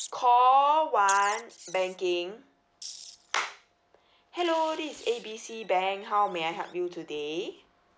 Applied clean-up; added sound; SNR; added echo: none; Wild animals; 19 dB; none.